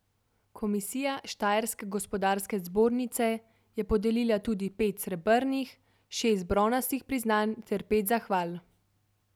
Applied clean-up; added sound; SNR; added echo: none; none; none; none.